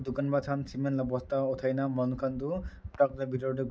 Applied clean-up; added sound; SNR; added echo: none; none; none; none.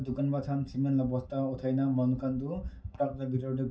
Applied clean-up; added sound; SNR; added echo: none; none; none; reverberation time 0.2 s.